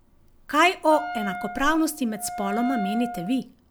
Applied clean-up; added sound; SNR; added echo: none; Wind instrument, woodwind instrument; 9 dB; none.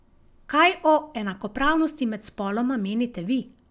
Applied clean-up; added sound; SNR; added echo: none; none; none; none.